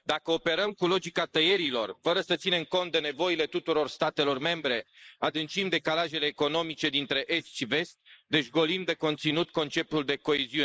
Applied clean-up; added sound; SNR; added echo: neural mask model Resemble Enhance denoiser.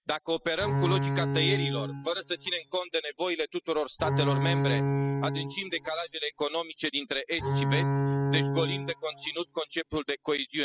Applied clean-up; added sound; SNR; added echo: classical method spectral subtraction.